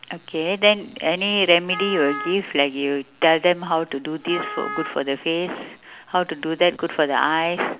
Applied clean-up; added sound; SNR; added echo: none; Wind instrument, woodwind instrument; 11 dB; none.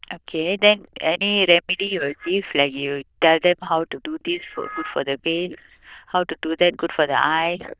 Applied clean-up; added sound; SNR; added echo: neural diffusion model UNIVERSE++.